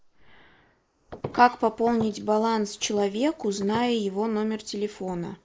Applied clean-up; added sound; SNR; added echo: neural mask model Resemble Enhance denoiser.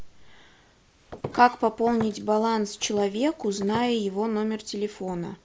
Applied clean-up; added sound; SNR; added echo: none; Walk, footsteps; 16 dB; none.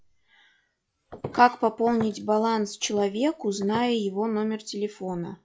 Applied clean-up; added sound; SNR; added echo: classical method log-MMSE.